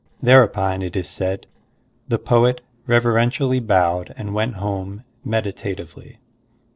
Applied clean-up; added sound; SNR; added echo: neural separator model SepFormer DNS4.